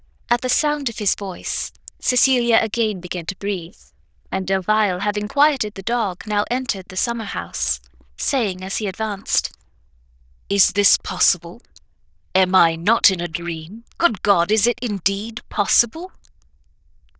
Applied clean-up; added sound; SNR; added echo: neural diffusion model UNIVERSE++.